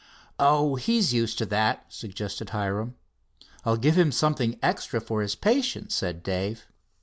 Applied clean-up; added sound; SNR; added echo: none; none; none; none.